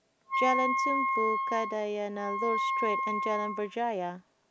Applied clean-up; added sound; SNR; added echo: none; Wind instrument, woodwind instrument; -2 dB; none.